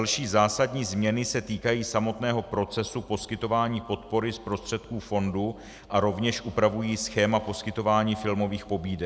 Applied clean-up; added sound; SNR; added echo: none; none; none; none.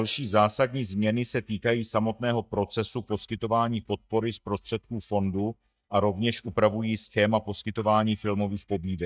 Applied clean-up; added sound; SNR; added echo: neural mask model DeepFilterNet 3.